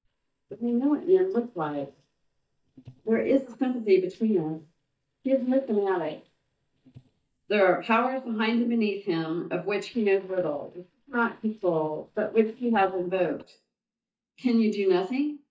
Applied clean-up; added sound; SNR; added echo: neural mask model DeepFilterNet 3.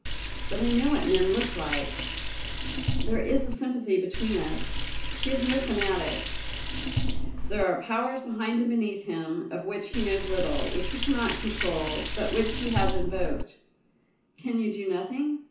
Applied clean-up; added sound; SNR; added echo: none; Liquid; -1 dB; reverberation time 0.9 s.